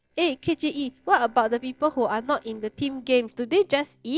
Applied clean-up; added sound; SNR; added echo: neural separator model SepFormer DNS4.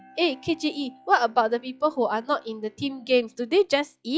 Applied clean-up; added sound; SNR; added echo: classical method log-MMSE.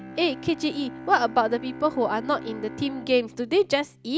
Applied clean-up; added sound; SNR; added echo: none; Bowed string instrument; 14 dB; none.